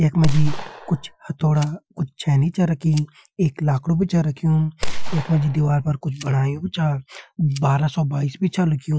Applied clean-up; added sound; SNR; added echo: classical method Wiener filter.